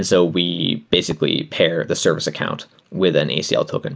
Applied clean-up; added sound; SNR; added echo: none; Knock / Wood; 15 dB; none.